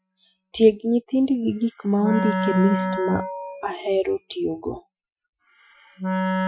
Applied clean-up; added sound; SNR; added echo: classical method Wiener filter.